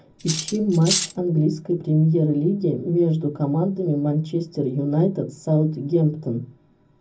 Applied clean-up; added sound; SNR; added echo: none; Cutlery, silverware; 5 dB; reverberation time 0.4 s.